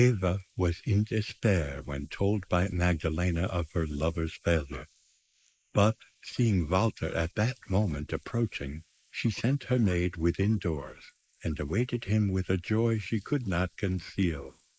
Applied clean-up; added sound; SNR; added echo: neural mask model Resemble Enhance denoiser.